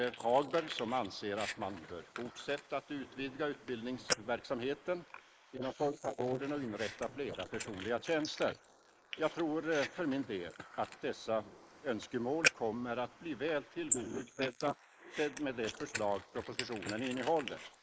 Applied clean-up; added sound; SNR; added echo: neural mask model Resemble Enhance denoiser.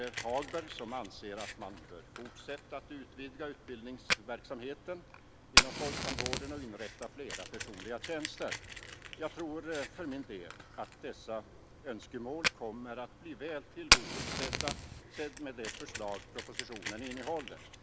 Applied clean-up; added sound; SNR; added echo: none; Fire; -5 dB; none.